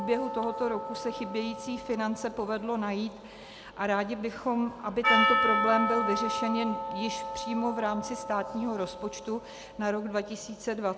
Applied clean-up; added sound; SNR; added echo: none; Percussion; 2 dB; none.